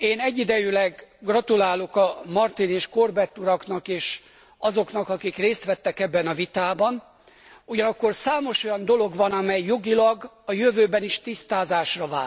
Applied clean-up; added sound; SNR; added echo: none; none; none; none.